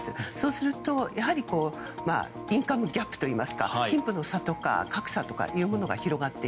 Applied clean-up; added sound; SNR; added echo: none; none; none; none.